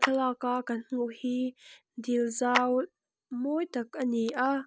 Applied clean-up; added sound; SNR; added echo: none; Clapping; 6 dB; none.